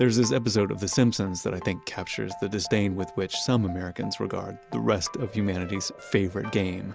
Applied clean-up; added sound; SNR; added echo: none; none; none; none.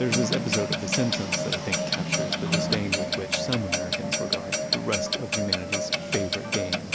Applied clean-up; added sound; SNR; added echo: none; Clock; -3 dB; none.